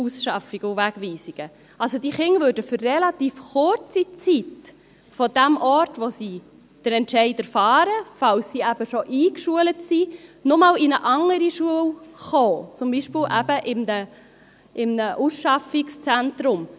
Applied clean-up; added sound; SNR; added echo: none; none; none; none.